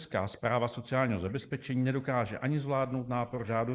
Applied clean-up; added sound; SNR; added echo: neural mask model Resemble Enhance denoiser.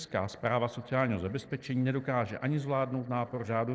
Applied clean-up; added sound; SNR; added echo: neural separator model SepFormer DNS4.